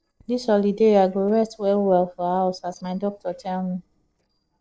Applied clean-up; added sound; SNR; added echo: neural separator model SepFormer DNS4.